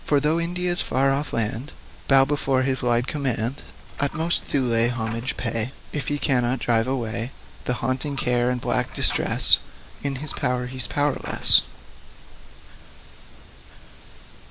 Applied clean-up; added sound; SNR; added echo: none; Coin (dropping) + Walk, footsteps; 15 dB; none.